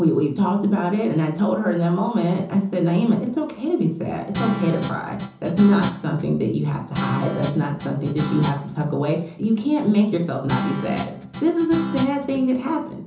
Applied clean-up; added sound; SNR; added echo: none; Guitar; 7 dB; reverberation time 0.6 s.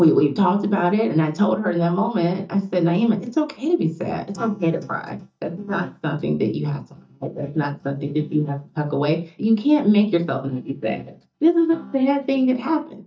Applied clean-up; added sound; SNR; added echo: neural mask model DeepFilterNet 3.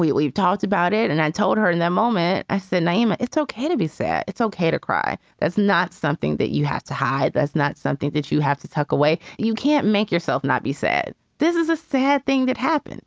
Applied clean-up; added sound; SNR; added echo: none; none; none; none.